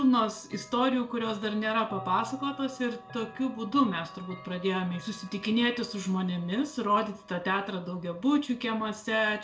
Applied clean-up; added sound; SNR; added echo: none; Chime / Clock; 19 dB; reverberation time 0.3 s.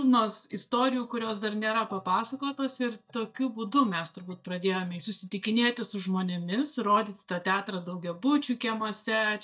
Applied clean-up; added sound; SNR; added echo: neural mask model DeepFilterNet 3.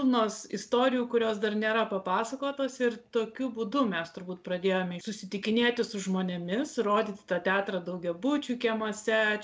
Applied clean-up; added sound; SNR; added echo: none; none; none; none.